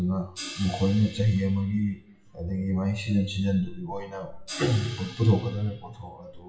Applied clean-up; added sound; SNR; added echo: classical method WPE with log-MMSE.